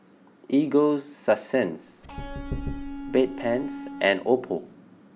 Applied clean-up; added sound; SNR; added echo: none; Electric guitar + Knock / Wood; 9 dB; none.